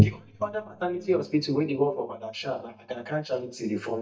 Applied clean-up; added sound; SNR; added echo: neural mask model DeepFilterNet 3.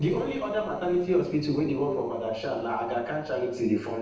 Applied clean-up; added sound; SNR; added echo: neural separator model SepFormer DNS4.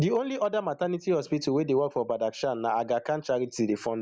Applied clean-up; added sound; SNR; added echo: none; none; none; none.